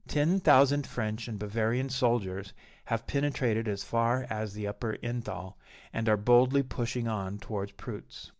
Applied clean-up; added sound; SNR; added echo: none; none; none; none.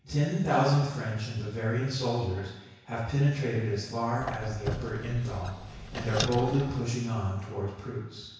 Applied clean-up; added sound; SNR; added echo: none; Squeak; 7 dB; reverberation time 1.1 s.